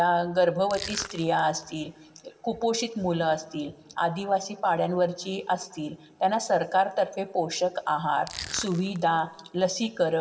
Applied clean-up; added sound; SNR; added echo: none; Crushing; 13 dB; reverberation time 1.5 s.